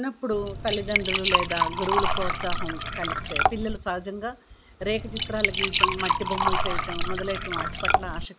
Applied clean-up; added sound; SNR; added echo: none; Liquid; -5 dB; none.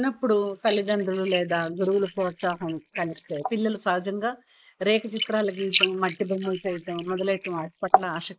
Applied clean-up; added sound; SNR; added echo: neural mask model Resemble Enhance denoiser.